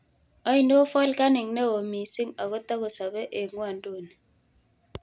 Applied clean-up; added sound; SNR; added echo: none; none; none; none.